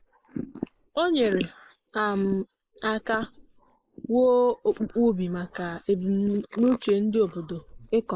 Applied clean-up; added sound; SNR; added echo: neural mask model Resemble Enhance denoiser.